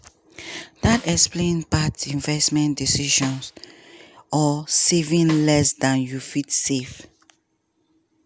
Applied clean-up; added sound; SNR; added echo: none; Snare drum; 18 dB; none.